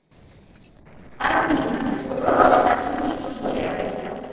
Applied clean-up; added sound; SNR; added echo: neural separator model SepFormer DNS4.